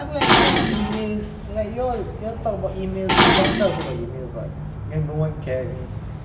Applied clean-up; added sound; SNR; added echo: none; Dishes, pots, and pans; -3 dB; none.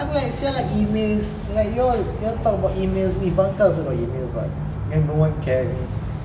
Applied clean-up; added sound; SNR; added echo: none; none; none; none.